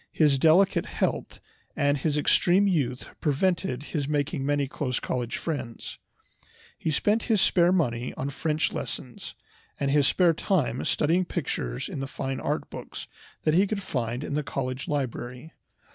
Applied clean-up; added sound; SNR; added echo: none; none; none; none.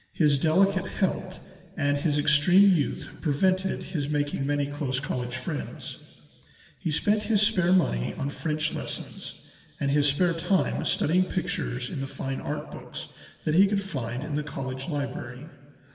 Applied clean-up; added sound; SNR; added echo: none; none; none; reverberation time 2.2 s.